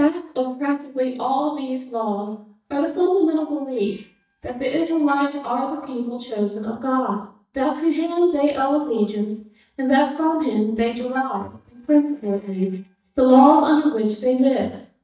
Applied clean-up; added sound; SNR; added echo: neural mask model DeepFilterNet 3.